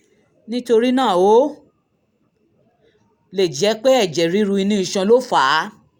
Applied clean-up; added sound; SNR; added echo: none; none; none; none.